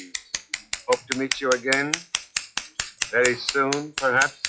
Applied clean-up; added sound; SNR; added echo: classical method log-MMSE.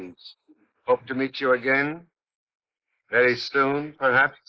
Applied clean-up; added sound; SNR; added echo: neural mask model Resemble Enhance denoiser.